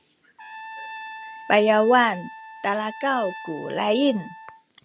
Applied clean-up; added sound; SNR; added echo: none; Trumpet; 15 dB; none.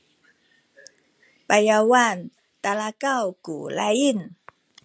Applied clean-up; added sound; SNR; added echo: none; none; none; none.